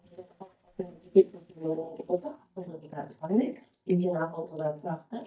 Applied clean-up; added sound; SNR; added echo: neural mask model DeepFilterNet 3.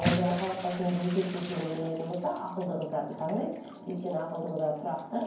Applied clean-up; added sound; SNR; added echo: none; Bathtub (filling or washing) / Splash, splatter; 8 dB; reverberation time 0.9 s.